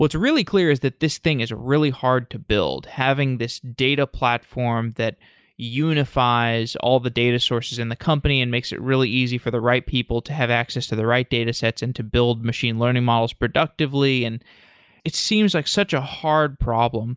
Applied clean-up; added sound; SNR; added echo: none; none; none; none.